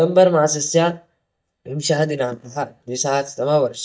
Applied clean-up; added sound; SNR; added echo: neural mask model DeepFilterNet 3.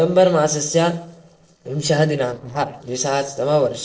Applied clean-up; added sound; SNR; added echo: neural separator model SepFormer DNS4.